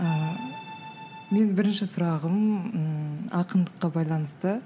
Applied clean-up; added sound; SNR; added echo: none; Accordion; 12 dB; none.